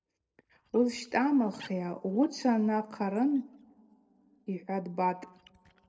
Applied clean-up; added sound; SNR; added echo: neural separator model SepFormer DNS4.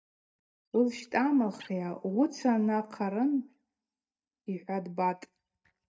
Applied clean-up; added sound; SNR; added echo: neural mask model DeepFilterNet 3.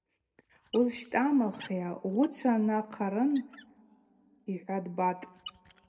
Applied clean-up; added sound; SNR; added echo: none; Squeak; 18 dB; reverberation time 1.1 s.